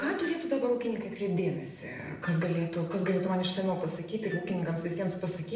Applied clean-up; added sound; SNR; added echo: none; Wind instrument, woodwind instrument; 20 dB; reverberation time 0.7 s.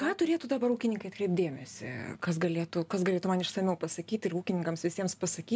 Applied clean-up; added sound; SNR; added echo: none; none; none; none.